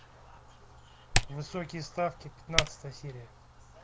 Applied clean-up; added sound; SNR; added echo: none; Typing; -4 dB; none.